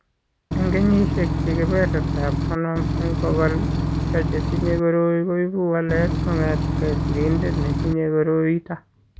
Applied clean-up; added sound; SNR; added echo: none; Engine / Truck / Car; -1 dB; none.